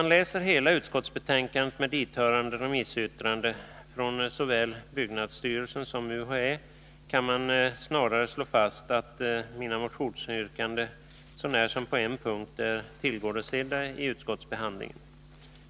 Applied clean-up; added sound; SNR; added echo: none; none; none; none.